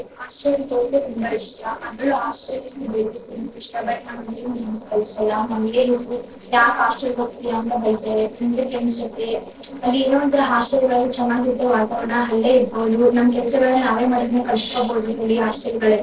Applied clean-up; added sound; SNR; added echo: neural separator model SepFormer DNS4.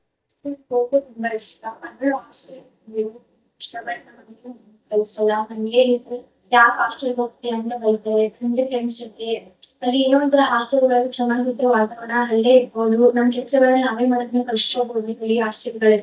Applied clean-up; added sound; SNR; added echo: neural mask model DeepFilterNet 3.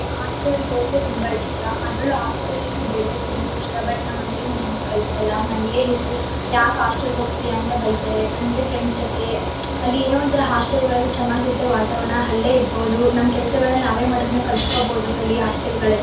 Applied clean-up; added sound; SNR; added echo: none; Mechanical fan; 2 dB; reverberation time 0.4 s.